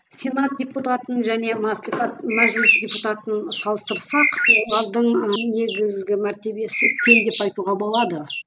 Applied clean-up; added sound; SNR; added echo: none; Bird; -1 dB; none.